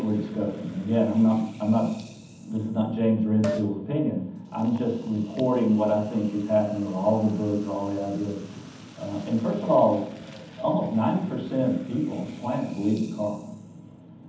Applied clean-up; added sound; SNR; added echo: none; Liquid; 19 dB; reverberation time 0.8 s.